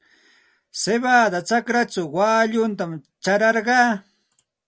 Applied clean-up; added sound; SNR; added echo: none; none; none; none.